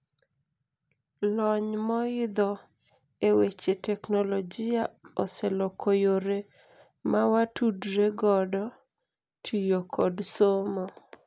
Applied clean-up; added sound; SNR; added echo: none; none; none; none.